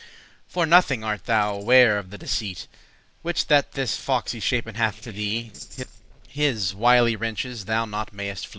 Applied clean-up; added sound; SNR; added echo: neural separator model SepFormer DNS4.